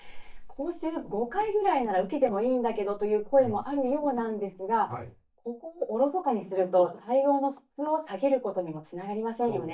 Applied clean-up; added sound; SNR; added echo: neural mask model DeepFilterNet 3.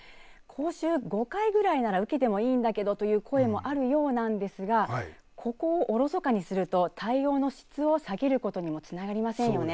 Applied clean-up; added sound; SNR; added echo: none; none; none; none.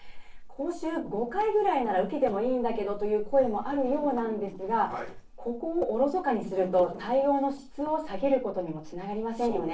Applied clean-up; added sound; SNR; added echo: neural separator model SepFormer DNS4.